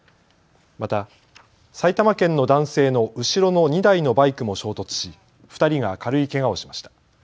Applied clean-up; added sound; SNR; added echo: none; none; none; none.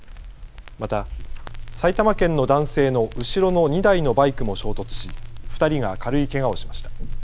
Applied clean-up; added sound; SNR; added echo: none; Crackle; 6 dB; none.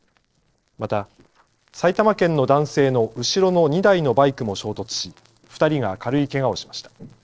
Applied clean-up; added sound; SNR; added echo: neural separator model SepFormer DNS4.